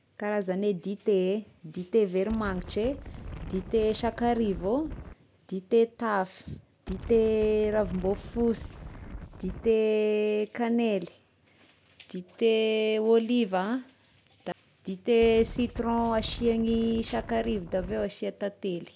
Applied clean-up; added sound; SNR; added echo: none; Wind; 12 dB; none.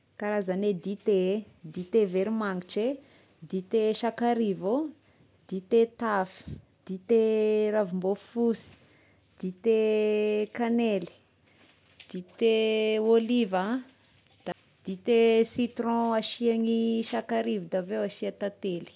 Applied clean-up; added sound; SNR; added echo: none; none; none; none.